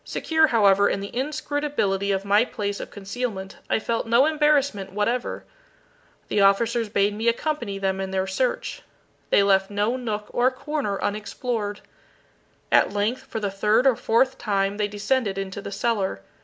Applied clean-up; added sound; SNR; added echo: none; none; none; none.